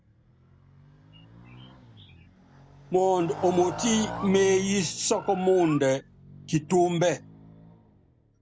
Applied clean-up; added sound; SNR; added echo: none; Motorcycle + Bird; 15 dB; none.